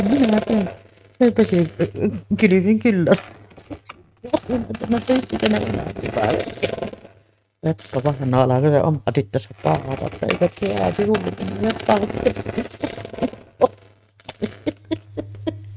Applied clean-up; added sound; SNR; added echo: neural mask model RNNoise.